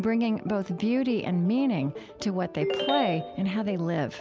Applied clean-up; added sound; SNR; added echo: none; Ringtone; 4 dB; none.